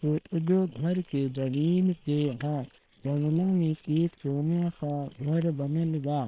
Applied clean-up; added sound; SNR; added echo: neural separator model SepFormer WHAM!.